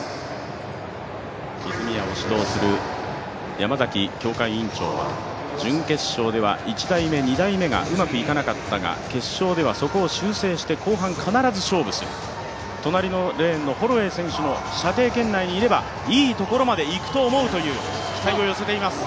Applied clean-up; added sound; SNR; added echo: none; none; none; none.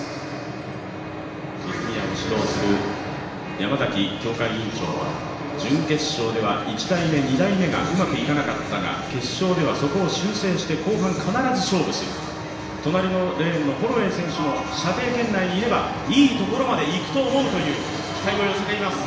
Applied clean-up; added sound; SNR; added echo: none; Trumpet; 16 dB; reverberation time 1.0 s.